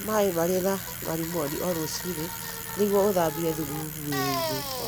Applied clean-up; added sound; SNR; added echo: none; Bicycle; 6 dB; none.